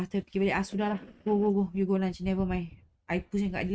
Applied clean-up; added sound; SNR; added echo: neural mask model RNNoise.